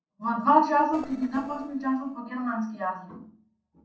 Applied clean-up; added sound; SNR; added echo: neural separator model SepFormer DNS4.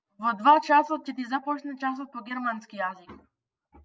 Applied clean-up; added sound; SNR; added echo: none; none; none; none.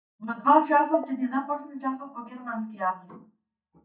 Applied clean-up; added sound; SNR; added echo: neural mask model DeepFilterNet 3.